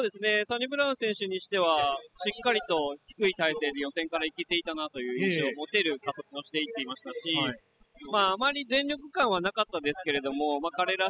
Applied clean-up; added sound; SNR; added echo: classical method spectral subtraction.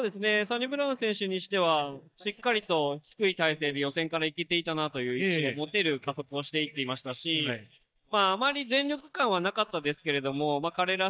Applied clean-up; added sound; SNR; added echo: neural mask model DeepFilterNet 3.